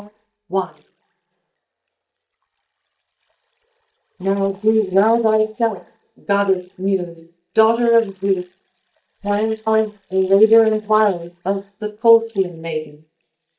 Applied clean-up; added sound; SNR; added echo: neural mask model DeepFilterNet 3.